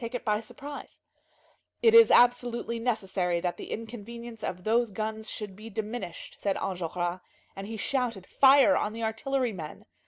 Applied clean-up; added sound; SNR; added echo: none; none; none; none.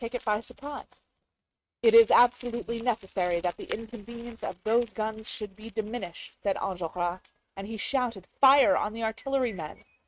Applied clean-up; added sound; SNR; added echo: neural mask model RNNoise.